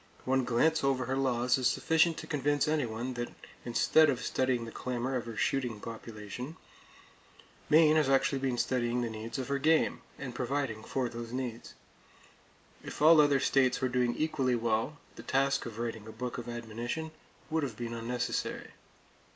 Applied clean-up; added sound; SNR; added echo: none; none; none; none.